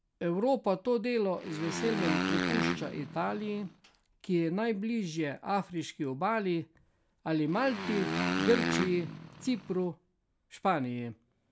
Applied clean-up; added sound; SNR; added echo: none; Motorcycle; 2 dB; none.